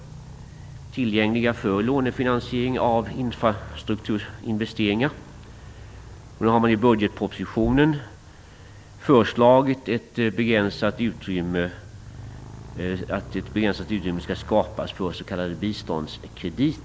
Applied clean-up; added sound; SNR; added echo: none; Motorcycle; 17 dB; none.